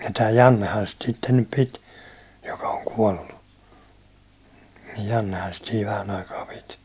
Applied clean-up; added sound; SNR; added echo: none; none; none; none.